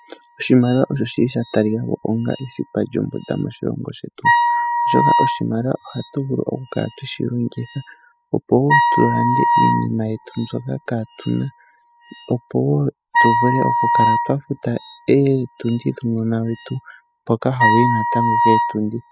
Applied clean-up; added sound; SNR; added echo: classical method spectral subtraction.